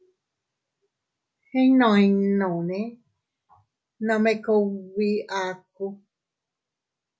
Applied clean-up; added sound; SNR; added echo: none; none; none; none.